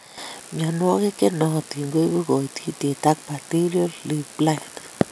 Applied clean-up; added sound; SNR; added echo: none; none; none; none.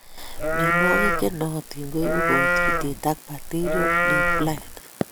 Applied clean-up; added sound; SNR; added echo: none; Livestock, farm animals, working animals; -5 dB; none.